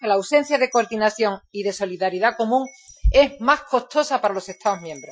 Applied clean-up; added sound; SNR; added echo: classical method Wiener filter.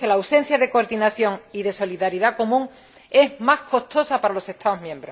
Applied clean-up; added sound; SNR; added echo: none; none; none; none.